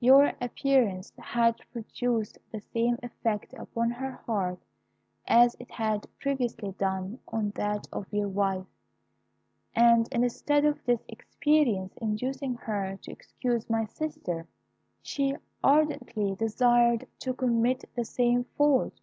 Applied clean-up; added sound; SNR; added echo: none; none; none; none.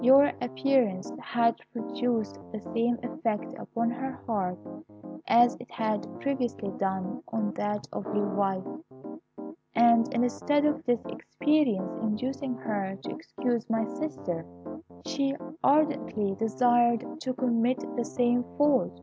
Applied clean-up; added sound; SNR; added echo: none; Piano; 11 dB; none.